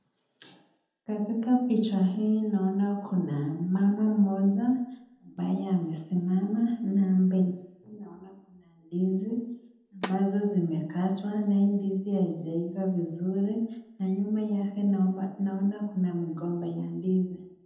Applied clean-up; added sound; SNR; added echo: none; Snare drum; 15 dB; reverberation time 0.8 s.